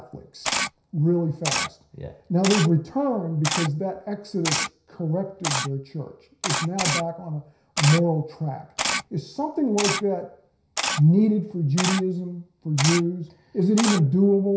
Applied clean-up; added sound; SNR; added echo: none; Camera; 7 dB; reverberation time 0.5 s.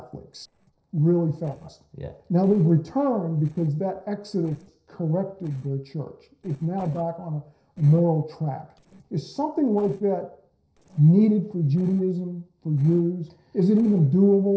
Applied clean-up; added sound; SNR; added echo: neural separator model SepFormer DNS4.